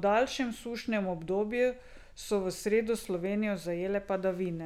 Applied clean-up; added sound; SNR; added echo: none; none; none; none.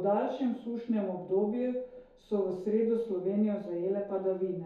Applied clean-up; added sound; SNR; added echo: none; none; none; reverberation time 2.3 s.